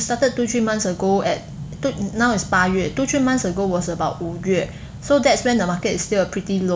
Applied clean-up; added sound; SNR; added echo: none; none; none; none.